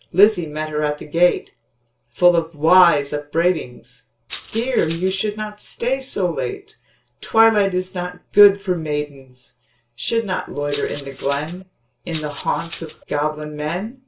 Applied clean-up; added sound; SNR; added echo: none; Rattle (instrument); 16 dB; reverberation time 0.2 s.